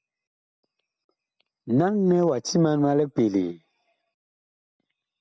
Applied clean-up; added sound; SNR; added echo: none; none; none; none.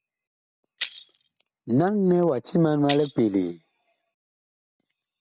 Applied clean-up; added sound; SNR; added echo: none; Shatter; 13 dB; none.